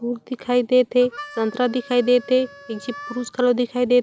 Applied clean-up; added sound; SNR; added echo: none; Harmonica; 19 dB; none.